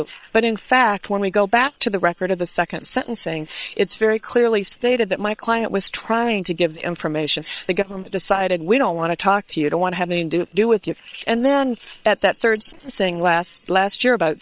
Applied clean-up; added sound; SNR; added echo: neural separator model SepFormer WHAM!.